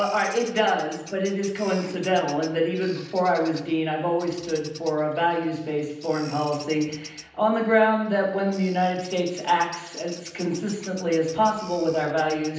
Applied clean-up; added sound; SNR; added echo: none; Bird vocalization, bird call, bird song; 19 dB; reverberation time 0.9 s.